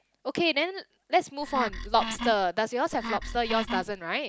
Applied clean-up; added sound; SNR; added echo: none; Wood; 7 dB; none.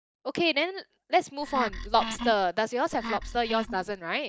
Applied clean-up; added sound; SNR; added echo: neural mask model DeepFilterNet 3.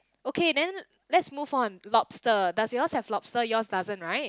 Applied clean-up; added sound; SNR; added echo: none; none; none; none.